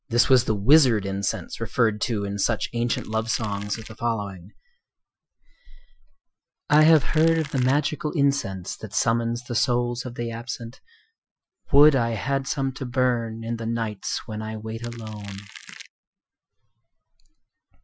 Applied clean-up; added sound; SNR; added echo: classical method Wiener filter.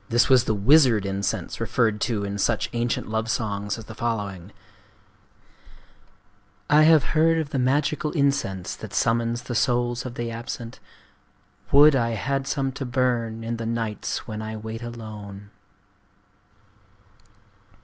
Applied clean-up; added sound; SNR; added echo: none; none; none; none.